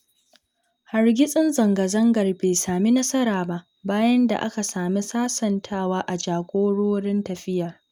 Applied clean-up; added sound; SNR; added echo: none; none; none; none.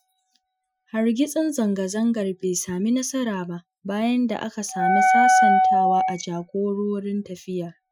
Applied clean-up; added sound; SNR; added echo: classical method Wiener filter.